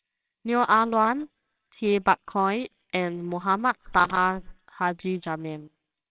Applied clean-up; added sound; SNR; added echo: neural separator model SepFormer WHAMR!.